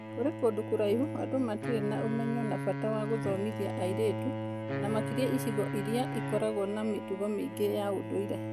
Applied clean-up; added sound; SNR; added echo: none; Bowed string instrument + Wind instrument, woodwind instrument; 3 dB; none.